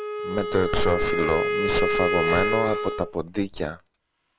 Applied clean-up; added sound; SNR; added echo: none; Wind instrument, woodwind instrument; 1 dB; none.